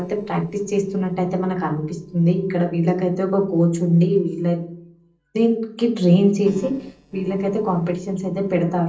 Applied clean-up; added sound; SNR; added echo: neural separator model SepFormer DNS4.